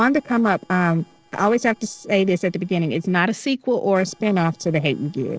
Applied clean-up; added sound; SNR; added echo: neural separator model SepFormer DNS4.